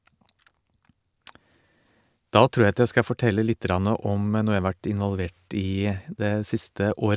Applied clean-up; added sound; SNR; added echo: none; none; none; none.